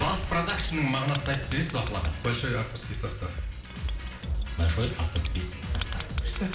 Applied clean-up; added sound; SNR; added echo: none; Writing; 12 dB; reverberation time 0.6 s.